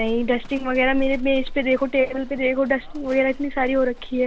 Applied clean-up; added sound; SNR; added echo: none; Livestock, farm animals, working animals; 10 dB; none.